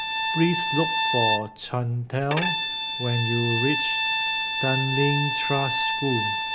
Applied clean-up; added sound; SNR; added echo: none; Bowed string instrument; -1 dB; none.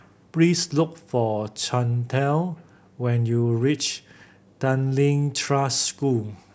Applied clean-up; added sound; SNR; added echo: none; none; none; none.